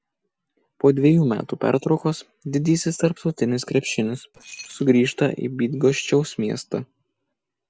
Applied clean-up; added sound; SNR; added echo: neural separator model SepFormer DNS4.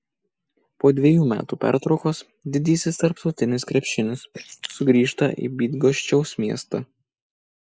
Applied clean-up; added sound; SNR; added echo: neural mask model Resemble Enhance denoiser.